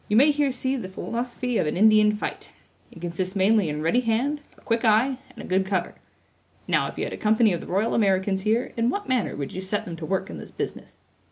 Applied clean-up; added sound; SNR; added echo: none; none; none; none.